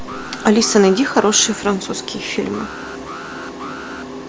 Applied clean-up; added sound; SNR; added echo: none; Alarm; 15 dB; none.